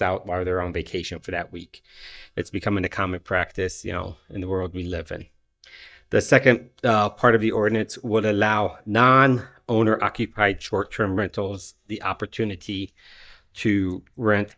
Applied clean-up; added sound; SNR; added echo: neural mask model DeepFilterNet 3.